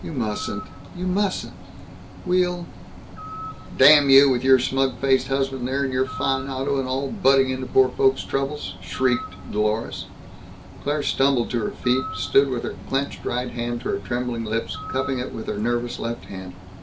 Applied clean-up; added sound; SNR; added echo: none; Bird; 13 dB; none.